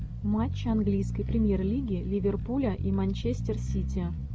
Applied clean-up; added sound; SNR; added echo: none; Bass guitar; 2 dB; none.